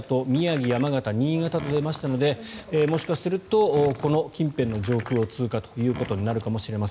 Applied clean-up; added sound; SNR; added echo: none; Door; 17 dB; none.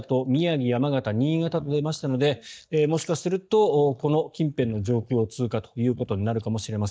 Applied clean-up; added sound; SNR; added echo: neural mask model DeepFilterNet 3.